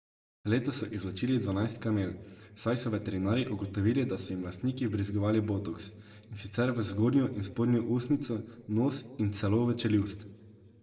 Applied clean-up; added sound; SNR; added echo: none; none; none; reverberation time 1.3 s.